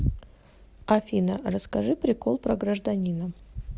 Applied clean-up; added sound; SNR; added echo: none; none; none; none.